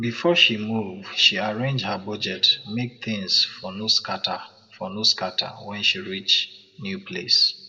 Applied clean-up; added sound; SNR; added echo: none; none; none; reverberation time 1.4 s.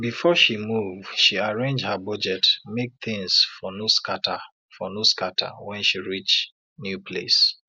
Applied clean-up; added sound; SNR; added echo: none; none; none; none.